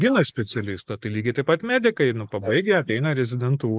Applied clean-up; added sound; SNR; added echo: neural mask model Resemble Enhance denoiser.